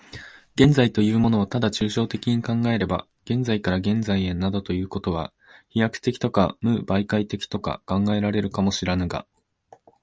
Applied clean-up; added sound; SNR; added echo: none; none; none; none.